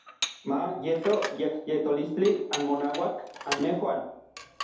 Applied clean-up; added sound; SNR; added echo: none; Dishes, pots, and pans; 11 dB; reverberation time 2.1 s.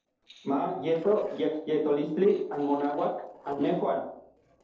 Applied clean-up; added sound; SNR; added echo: neural separator model SepFormer DNS4.